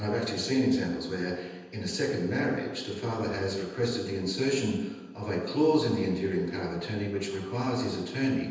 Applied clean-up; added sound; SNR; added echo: none; none; none; reverberation time 1.1 s.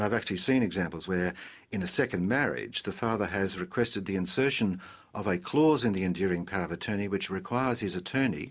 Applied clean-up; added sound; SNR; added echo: none; none; none; none.